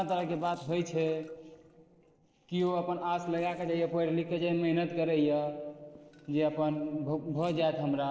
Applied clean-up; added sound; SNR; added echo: neural separator model SepFormer DNS4.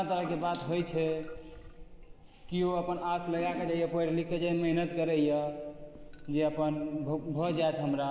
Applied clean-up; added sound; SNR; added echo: none; Drip / Sink (filling or washing) / Water tap, faucet; 15 dB; reverberation time 2.6 s.